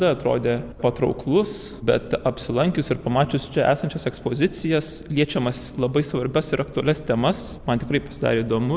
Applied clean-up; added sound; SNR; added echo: none; none; none; none.